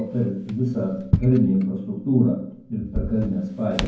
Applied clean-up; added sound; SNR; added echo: none; Drawer open or close; 7 dB; reverberation time 0.9 s.